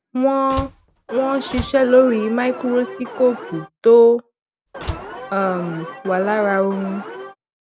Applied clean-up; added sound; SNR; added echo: none; Slam + Alarm; 13 dB; none.